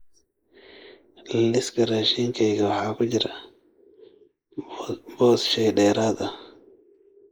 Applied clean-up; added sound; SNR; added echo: neural mask model Resemble Enhance denoiser.